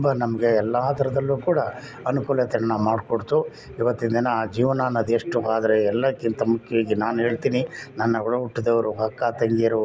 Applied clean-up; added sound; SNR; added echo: none; none; none; none.